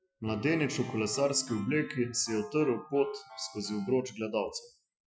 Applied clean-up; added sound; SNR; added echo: classical method Wiener filter.